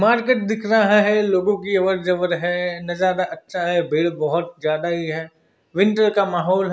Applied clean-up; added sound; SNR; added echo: none; none; none; none.